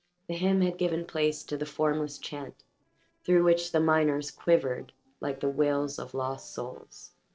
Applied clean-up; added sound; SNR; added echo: neural separator model SepFormer DNS4.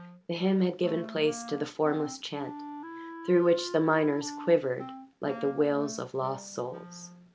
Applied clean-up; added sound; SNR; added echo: none; Wind instrument, woodwind instrument; 14 dB; none.